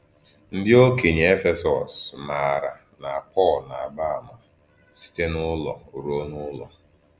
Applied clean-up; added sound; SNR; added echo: none; none; none; none.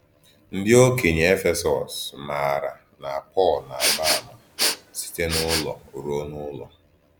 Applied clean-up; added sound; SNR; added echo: none; Respiratory sounds; 3 dB; none.